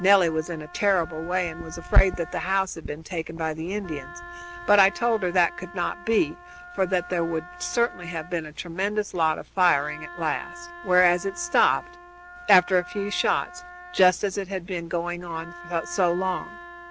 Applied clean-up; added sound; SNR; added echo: none; Wind instrument, woodwind instrument; 17 dB; none.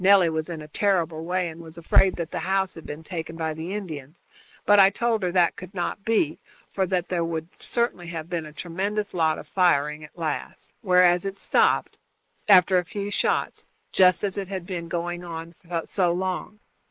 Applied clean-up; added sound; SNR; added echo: neural mask model Resemble Enhance denoiser.